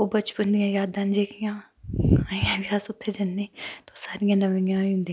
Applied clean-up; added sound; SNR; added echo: none; none; none; none.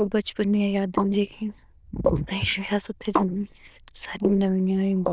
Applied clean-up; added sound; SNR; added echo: neural diffusion model UNIVERSE++.